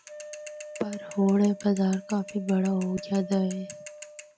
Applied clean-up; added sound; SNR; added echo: none; Mechanisms / Bicycle + Wind instrument, woodwind instrument; 15 dB; none.